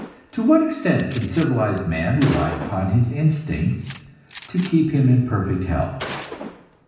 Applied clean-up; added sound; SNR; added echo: none; Gunshot, gunfire; 15 dB; reverberation time 0.9 s.